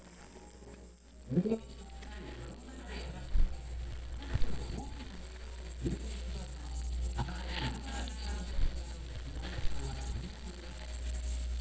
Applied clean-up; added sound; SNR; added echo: neural mask model DeepFilterNet 3.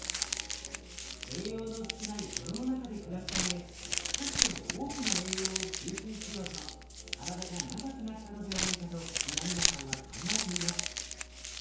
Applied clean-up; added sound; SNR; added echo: none; Crumpling, crinkling; -4 dB; reverberation time 0.8 s.